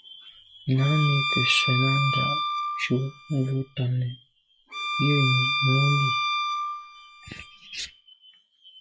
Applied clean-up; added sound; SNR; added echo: classical method log-MMSE.